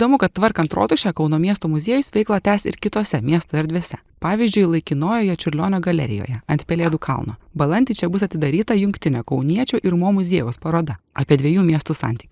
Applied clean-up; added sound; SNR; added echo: neural mask model Resemble Enhance denoiser.